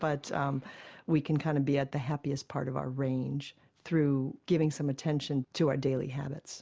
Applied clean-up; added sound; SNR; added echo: none; none; none; none.